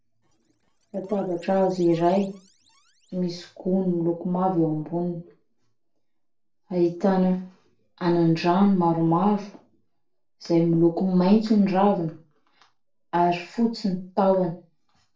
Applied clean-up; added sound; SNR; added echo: neural separator model SepFormer DNS4.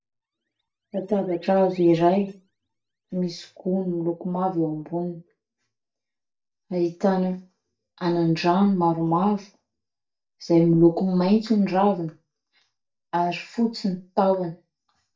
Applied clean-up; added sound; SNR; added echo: neural mask model DeepFilterNet 3.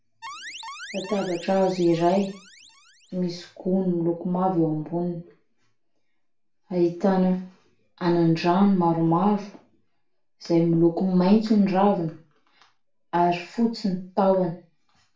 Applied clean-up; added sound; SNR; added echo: none; Alarm; 17 dB; reverberation time 0.3 s.